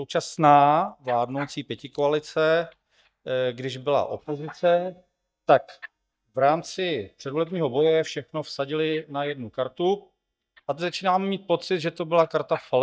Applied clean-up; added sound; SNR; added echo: neural mask model DeepFilterNet 3.